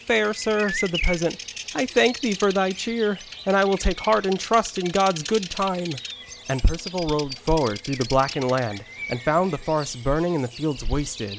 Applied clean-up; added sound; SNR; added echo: none; Bird vocalization, bird call, bird song; 13 dB; none.